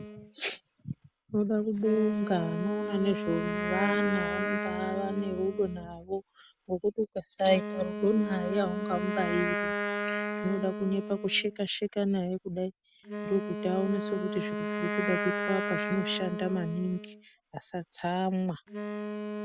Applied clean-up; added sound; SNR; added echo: none; Wind instrument, woodwind instrument; 4 dB; none.